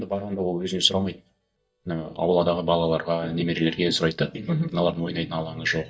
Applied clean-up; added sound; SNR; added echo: neural mask model DeepFilterNet 3.